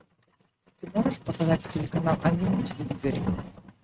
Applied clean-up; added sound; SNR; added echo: neural mask model RNNoise.